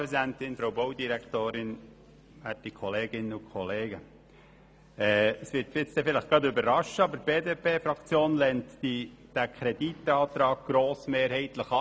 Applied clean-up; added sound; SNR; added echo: none; none; none; none.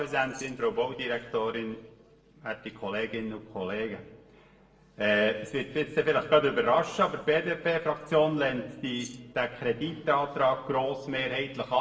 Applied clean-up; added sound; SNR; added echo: neural separator model SepFormer DNS4.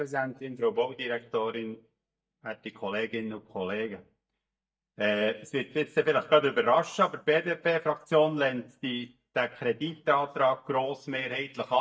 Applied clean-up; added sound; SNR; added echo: neural mask model DeepFilterNet 3.